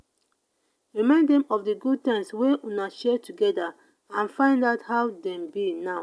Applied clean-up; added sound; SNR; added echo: none; none; none; none.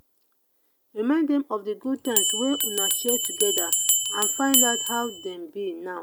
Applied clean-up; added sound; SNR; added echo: none; Bell; -3 dB; none.